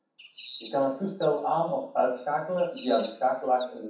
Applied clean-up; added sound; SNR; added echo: none; Bird; 18 dB; reverberation time 0.7 s.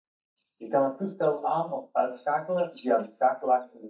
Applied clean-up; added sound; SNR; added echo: neural mask model DeepFilterNet 3.